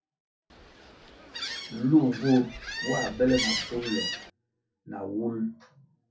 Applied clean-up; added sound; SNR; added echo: none; Gull, seagull; 7 dB; reverberation time 0.3 s.